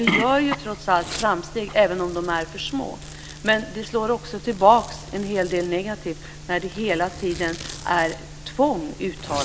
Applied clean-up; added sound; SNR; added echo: none; Domestic sounds, home sounds; 18 dB; none.